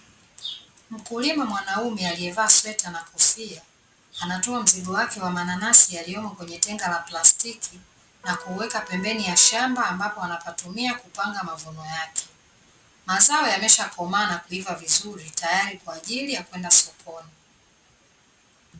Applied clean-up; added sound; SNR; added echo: none; Trumpet; 18 dB; none.